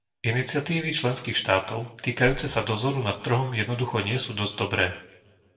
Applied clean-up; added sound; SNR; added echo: none; Breathing; 17 dB; reverberation time 0.6 s.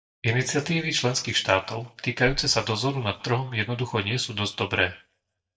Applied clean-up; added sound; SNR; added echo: neural mask model DeepFilterNet 3.